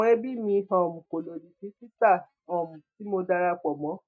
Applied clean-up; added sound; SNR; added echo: neural mask model DeepFilterNet 3.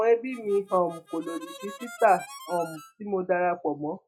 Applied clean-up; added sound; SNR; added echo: classical method log-MMSE.